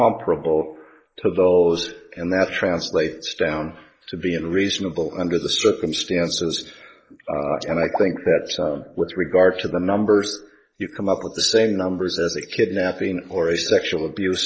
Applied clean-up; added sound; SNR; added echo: neural mask model Resemble Enhance denoiser.